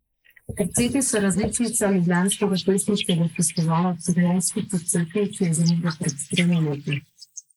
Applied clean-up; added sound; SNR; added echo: neural mask model Resemble Enhance denoiser.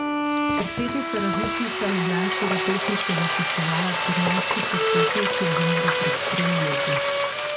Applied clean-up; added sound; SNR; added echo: none; Frying (food) + Bowed string instrument; -4 dB; none.